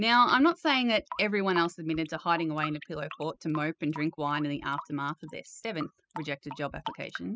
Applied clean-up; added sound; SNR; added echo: classical method spectral subtraction.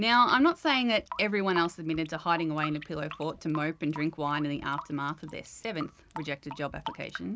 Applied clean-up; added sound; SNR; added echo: none; Drip / Sink (filling or washing) / Water tap, faucet; 15 dB; none.